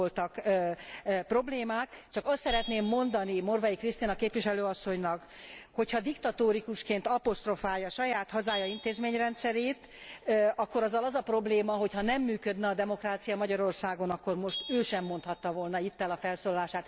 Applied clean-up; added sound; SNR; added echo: none; Bell; 13 dB; none.